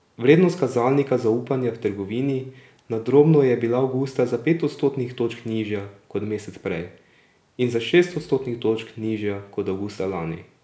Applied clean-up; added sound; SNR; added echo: none; none; none; none.